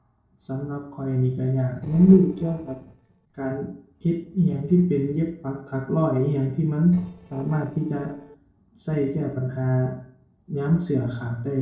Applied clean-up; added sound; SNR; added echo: neural separator model SepFormer DNS4.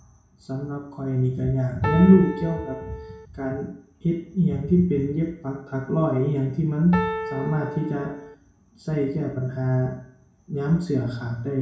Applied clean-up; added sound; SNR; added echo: none; Piano; 6 dB; reverberation time 0.6 s.